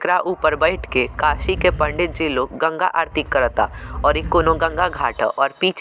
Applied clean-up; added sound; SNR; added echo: none; Animal; 11 dB; none.